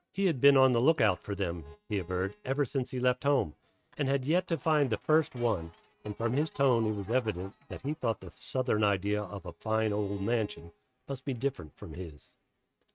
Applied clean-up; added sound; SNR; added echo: neural mask model RNNoise.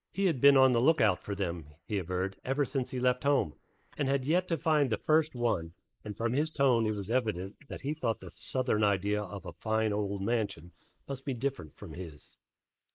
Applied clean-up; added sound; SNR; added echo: neural mask model Resemble Enhance denoiser.